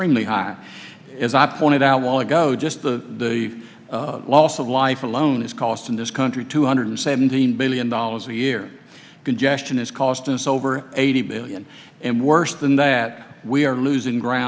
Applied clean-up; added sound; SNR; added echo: none; none; none; none.